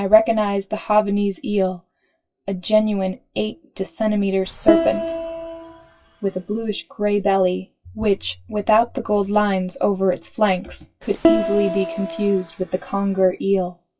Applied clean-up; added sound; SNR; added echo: classical method WPE with log-MMSE.